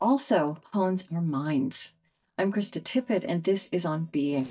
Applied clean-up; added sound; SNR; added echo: neural mask model DeepFilterNet 3.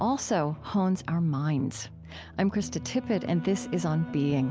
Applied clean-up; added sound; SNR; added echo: none; none; none; none.